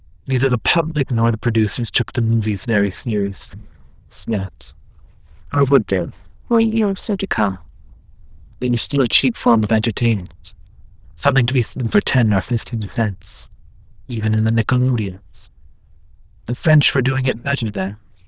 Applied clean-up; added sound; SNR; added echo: neural diffusion model UNIVERSE++.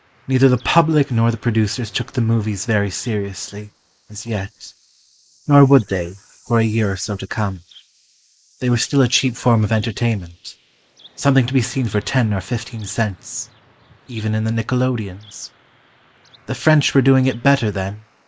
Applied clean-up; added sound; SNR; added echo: neural mask model Resemble Enhance denoiser.